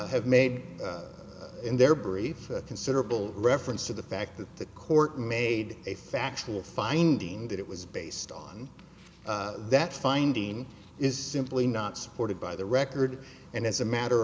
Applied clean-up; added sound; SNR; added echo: none; none; none; none.